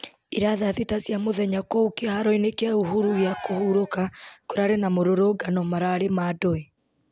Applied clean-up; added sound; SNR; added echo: none; Cheering; 18 dB; none.